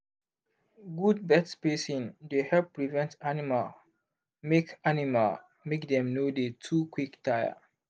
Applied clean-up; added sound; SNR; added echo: none; none; none; none.